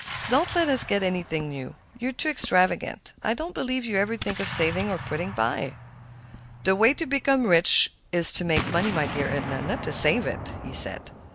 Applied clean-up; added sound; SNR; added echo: none; Explosion; 12 dB; none.